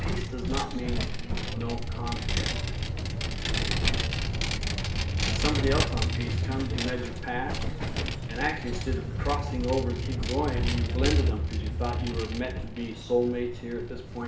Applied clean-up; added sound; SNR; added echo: none; Vehicle; -4 dB; reverberation time 0.6 s.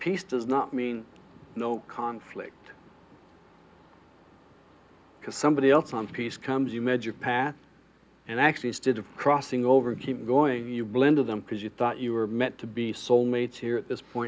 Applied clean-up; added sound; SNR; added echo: none; none; none; none.